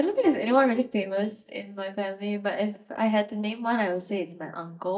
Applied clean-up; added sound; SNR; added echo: neural mask model DeepFilterNet 3.